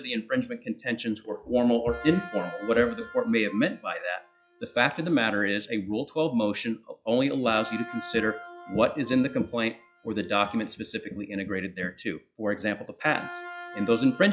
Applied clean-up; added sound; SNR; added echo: classical method log-MMSE.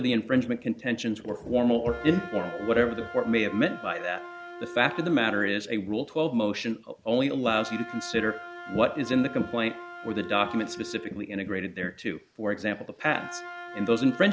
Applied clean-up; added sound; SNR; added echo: none; Wind instrument, woodwind instrument; 15 dB; none.